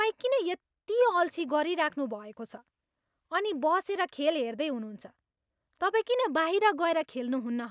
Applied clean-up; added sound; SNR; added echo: none; none; none; none.